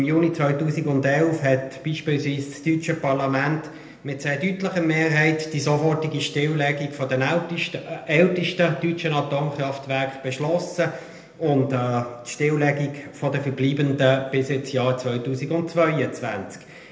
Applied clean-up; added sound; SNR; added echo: none; none; none; reverberation time 0.8 s.